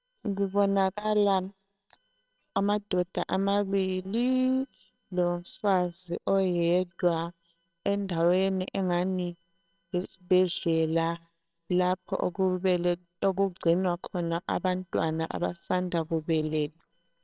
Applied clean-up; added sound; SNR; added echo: neural separator model SepFormer WHAMR!.